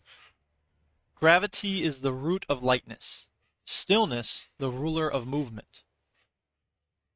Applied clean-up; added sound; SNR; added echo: neural mask model RNNoise.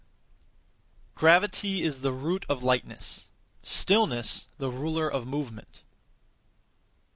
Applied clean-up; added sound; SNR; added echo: none; none; none; none.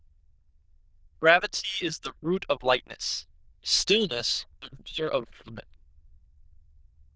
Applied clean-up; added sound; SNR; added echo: neural diffusion model UNIVERSE++.